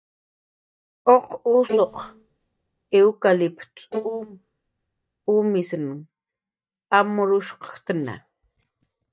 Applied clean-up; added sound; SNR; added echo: neural mask model DeepFilterNet 3.